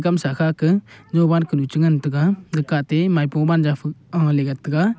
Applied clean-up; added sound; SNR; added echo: none; none; none; none.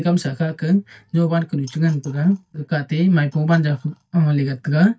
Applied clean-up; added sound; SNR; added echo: neural mask model DeepFilterNet 3.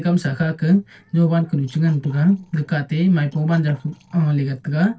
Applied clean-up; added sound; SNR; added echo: neural separator model SepFormer DNS4.